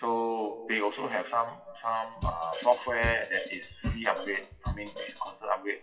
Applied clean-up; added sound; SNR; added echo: classical method WPE with log-MMSE.